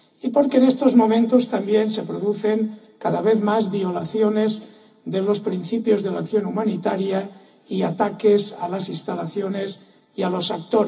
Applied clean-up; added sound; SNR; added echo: none; none; none; reverberation time 0.4 s.